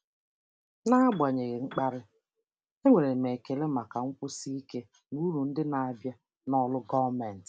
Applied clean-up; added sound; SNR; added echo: none; Piano; 20 dB; none.